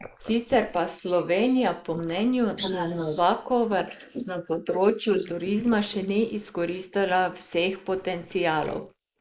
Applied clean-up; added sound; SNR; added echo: neural mask model Resemble Enhance denoiser.